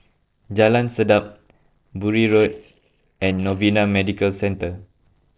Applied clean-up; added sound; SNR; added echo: neural separator model SepFormer DNS4.